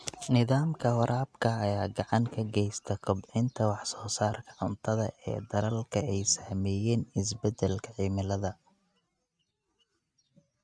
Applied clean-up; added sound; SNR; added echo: neural mask model RNNoise.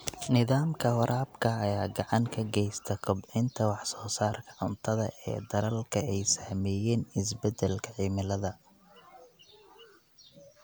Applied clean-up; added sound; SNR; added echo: none; Explosion; 20 dB; none.